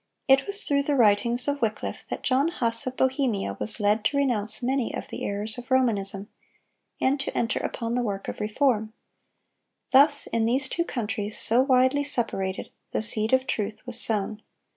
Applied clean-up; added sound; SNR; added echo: none; none; none; none.